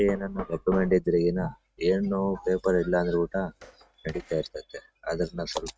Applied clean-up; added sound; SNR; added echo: neural mask model RNNoise.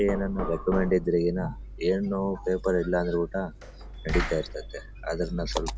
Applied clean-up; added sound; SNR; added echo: none; Knock; 8 dB; none.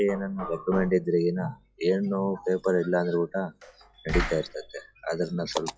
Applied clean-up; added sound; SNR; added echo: classical method log-MMSE.